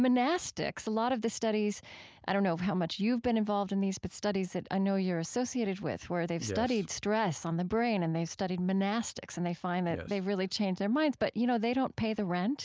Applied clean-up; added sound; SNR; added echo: none; none; none; none.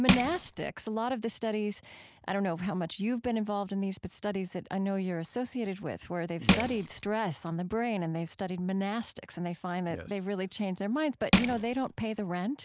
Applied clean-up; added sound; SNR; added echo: none; Crushing; -4 dB; none.